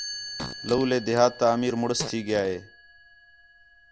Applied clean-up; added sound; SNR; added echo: none; Fart + Chime; 13 dB; none.